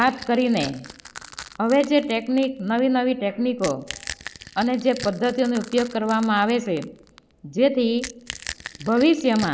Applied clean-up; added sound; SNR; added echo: none; Crack / Crushing; 17 dB; none.